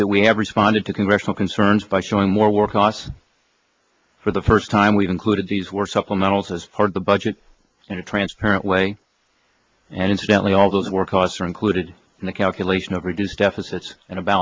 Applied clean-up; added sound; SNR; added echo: neural mask model Resemble Enhance denoiser.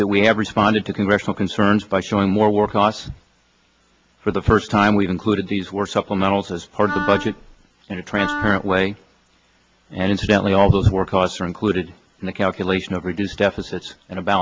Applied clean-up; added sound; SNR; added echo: none; Wind instrument, woodwind instrument; 9 dB; none.